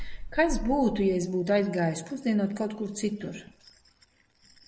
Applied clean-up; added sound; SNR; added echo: neural mask model Resemble Enhance denoiser.